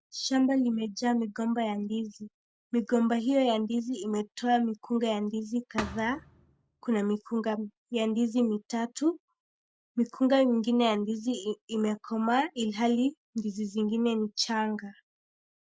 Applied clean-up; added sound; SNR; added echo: none; Thump, thud; 12 dB; none.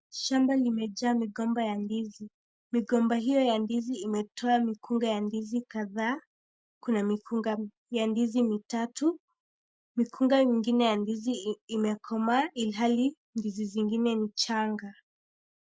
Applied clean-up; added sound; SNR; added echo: none; none; none; none.